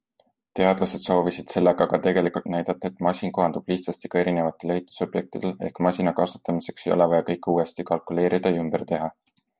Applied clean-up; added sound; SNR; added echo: none; none; none; none.